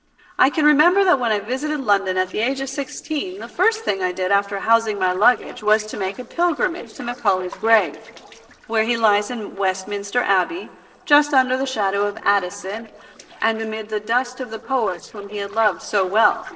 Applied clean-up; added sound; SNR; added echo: neural separator model SepFormer DNS4.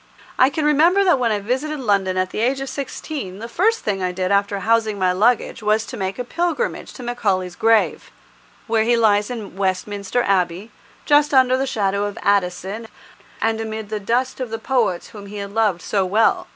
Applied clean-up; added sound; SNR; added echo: none; none; none; none.